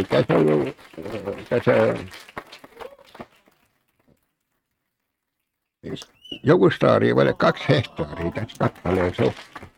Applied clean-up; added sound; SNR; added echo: neural mask model RNNoise.